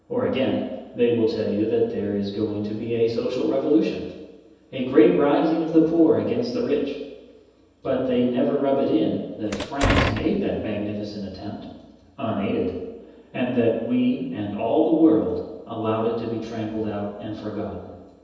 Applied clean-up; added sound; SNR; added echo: none; Door; 2 dB; reverberation time 1.1 s.